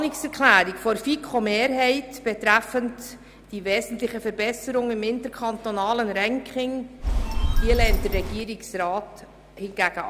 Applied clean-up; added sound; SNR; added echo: none; Telephone; -3 dB; none.